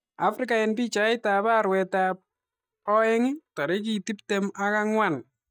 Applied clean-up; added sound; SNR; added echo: neural mask model DeepFilterNet 3.